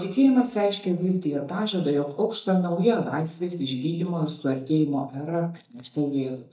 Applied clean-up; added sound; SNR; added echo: neural mask model DeepFilterNet 3.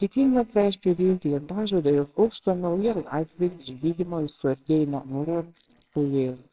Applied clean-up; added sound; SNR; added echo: neural separator model SepFormer WHAMR!.